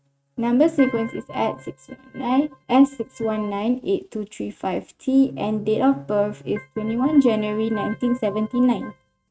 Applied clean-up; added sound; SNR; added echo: neural mask model RNNoise.